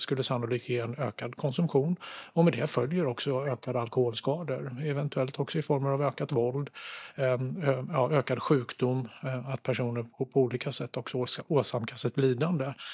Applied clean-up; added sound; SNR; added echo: neural mask model DeepFilterNet 3.